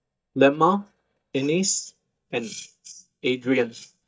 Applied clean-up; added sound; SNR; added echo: neural mask model DeepFilterNet 3.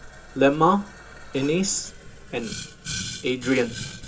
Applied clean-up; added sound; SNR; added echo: none; Boiling; 12 dB; reverberation time 0.2 s.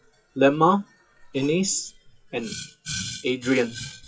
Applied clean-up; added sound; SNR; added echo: classical method WPE with log-MMSE.